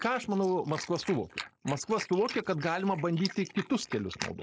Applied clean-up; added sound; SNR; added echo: neural mask model Resemble Enhance denoiser.